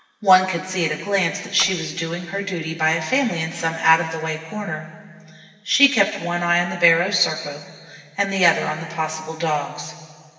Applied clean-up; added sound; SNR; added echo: none; Splash, splatter; 19 dB; reverberation time 2.0 s.